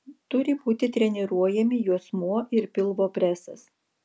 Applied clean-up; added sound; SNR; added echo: none; none; none; none.